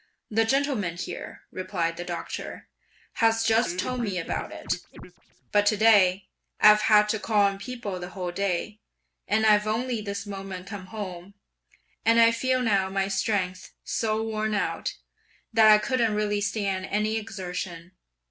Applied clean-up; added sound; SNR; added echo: none; Scratching (performance technique); 12 dB; none.